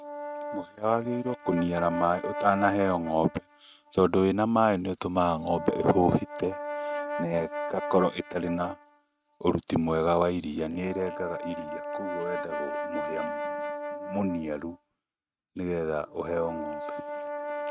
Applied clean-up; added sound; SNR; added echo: neural mask model RNNoise.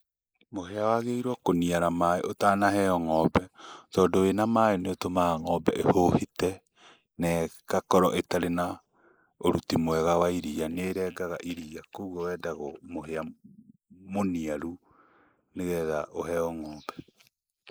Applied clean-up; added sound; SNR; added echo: neural mask model Resemble Enhance denoiser.